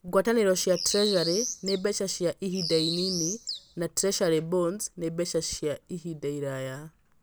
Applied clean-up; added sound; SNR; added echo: none; Bird; 5 dB; none.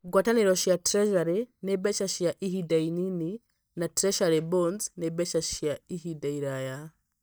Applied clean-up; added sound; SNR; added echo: neural mask model DeepFilterNet 3.